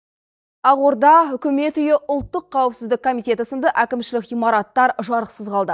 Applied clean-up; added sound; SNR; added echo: neural mask model DeepFilterNet 3.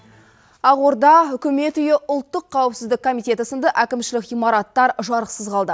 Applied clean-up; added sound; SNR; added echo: none; none; none; none.